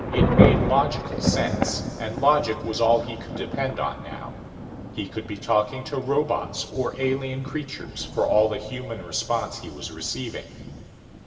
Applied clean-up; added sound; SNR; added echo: none; Thunder / Rain; 2 dB; reverberation time 2.3 s.